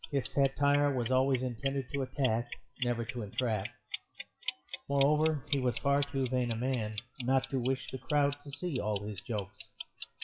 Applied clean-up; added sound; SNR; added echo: classical method WPE with log-MMSE.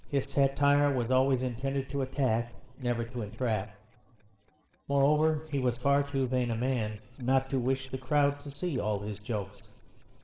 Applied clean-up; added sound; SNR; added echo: neural separator model SepFormer DNS4.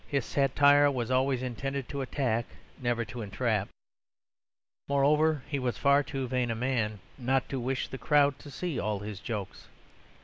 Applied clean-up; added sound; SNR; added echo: none; none; none; none.